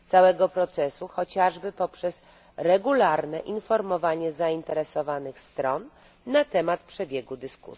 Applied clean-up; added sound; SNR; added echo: none; none; none; none.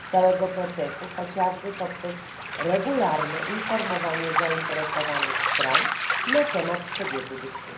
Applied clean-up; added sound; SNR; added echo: none; Waves, surf; 2 dB; reverberation time 0.6 s.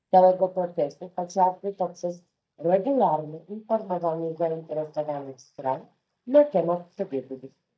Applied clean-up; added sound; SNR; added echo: neural mask model DeepFilterNet 3.